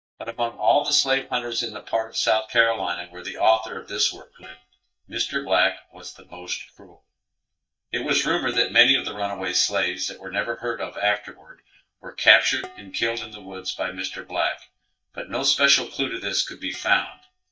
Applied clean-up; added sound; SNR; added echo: neural mask model DeepFilterNet 3.